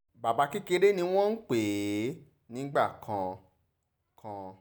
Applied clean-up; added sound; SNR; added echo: none; none; none; none.